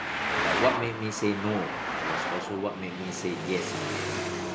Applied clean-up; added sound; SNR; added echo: none; Traffic noise, roadway noise; -1 dB; none.